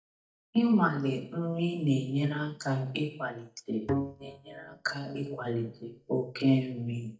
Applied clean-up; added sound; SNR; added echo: neural mask model DeepFilterNet 3.